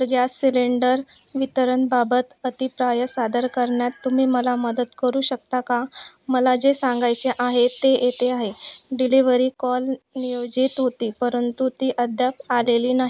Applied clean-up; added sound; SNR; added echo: none; none; none; none.